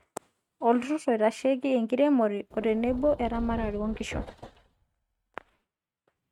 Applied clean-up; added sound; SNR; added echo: neural mask model RNNoise.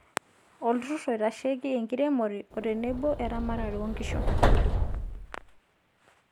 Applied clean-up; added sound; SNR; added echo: none; Subway, metro, underground; -4 dB; none.